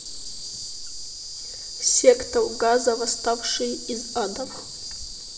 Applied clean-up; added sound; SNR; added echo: none; Insect; 11 dB; reverberation time 1.2 s.